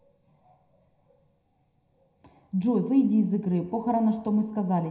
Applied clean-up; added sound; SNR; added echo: none; none; none; reverberation time 0.9 s.